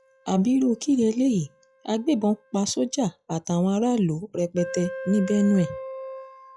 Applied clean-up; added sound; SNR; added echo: classical method log-MMSE.